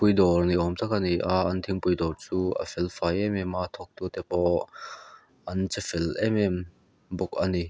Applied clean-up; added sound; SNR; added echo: none; none; none; none.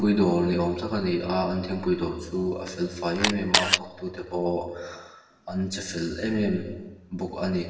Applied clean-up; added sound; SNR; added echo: none; Camera; -1 dB; reverberation time 1.2 s.